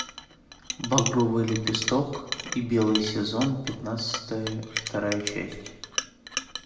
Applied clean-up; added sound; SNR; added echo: none; Chink, clink; 7 dB; reverberation time 0.8 s.